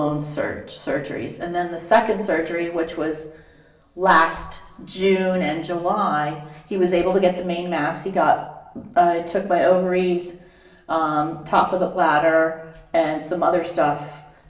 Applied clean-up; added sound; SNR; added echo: none; none; none; reverberation time 0.9 s.